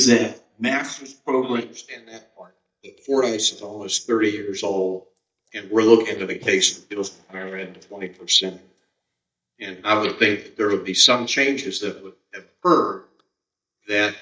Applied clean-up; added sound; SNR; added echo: neural mask model DeepFilterNet 3.